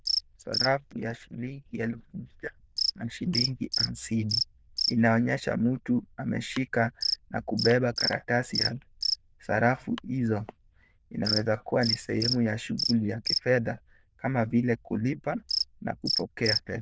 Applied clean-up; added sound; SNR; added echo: neural diffusion model UNIVERSE++.